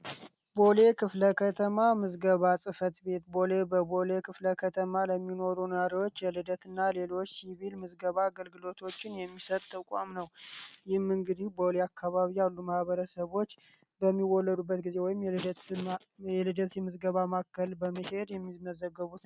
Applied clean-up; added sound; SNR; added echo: none; none; none; none.